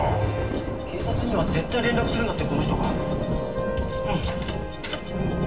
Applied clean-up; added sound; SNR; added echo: none; Thunder; 0 dB; reverberation time 2.7 s.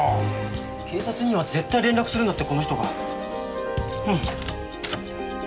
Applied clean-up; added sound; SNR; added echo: none; none; none; none.